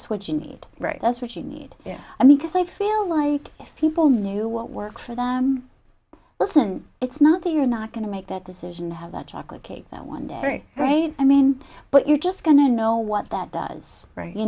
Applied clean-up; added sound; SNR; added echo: none; none; none; none.